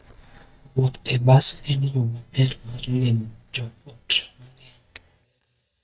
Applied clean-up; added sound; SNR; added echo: neural mask model DeepFilterNet 3.